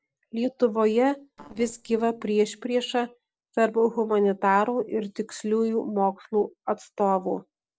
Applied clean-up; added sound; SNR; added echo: neural separator model SepFormer DNS4.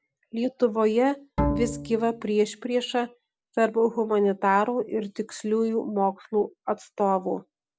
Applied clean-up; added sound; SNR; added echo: none; Bowed string instrument; 4 dB; none.